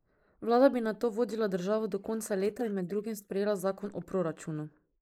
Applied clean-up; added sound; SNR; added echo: neural mask model Resemble Enhance denoiser.